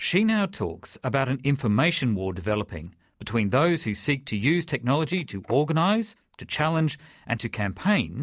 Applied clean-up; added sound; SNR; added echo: neural mask model Resemble Enhance denoiser.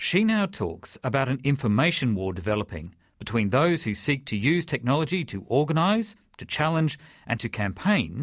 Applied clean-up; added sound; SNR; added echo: none; none; none; none.